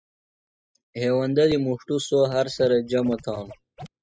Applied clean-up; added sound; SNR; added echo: classical method spectral subtraction.